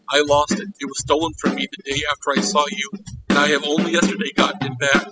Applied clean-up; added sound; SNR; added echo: classical method spectral subtraction.